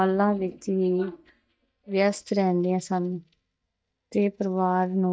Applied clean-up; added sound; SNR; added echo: neural mask model DeepFilterNet 3.